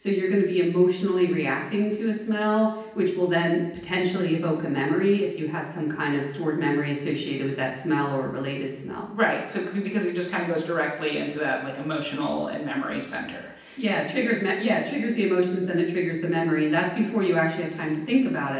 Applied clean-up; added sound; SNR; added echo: none; none; none; reverberation time 0.9 s.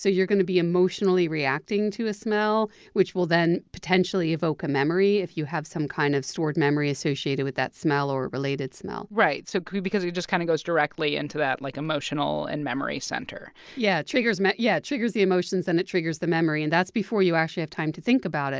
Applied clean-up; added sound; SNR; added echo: none; none; none; none.